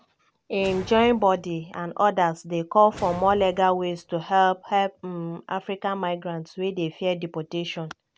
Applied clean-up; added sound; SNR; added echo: none; Whoosh, swoosh, swish; 19 dB; none.